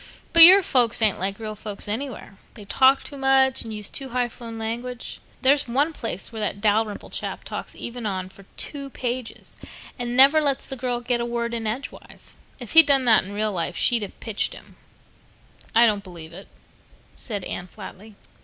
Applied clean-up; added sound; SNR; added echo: none; none; none; none.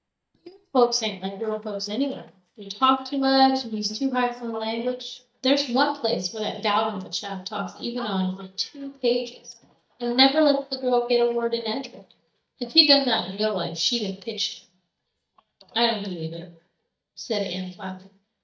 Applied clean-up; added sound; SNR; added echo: neural mask model DeepFilterNet 3.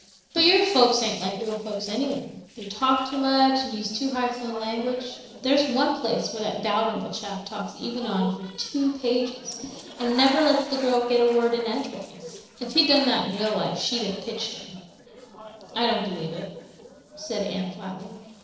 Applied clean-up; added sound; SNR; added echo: neural separator model SepFormer DNS4.